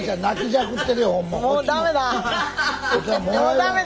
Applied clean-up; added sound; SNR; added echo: none; none; none; none.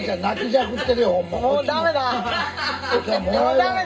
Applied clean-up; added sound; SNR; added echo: none; none; none; reverberation time 0.2 s.